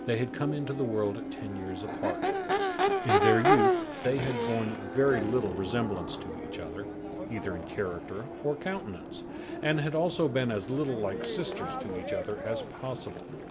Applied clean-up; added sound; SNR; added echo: none; Crowd / Race car, auto racing / Accelerating, revving, vroom; 1 dB; none.